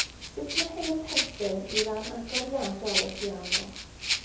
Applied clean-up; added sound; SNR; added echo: none; Rattle (instrument); -1 dB; reverberation time 0.7 s.